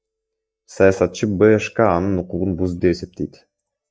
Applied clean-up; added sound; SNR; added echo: neural mask model DeepFilterNet 3.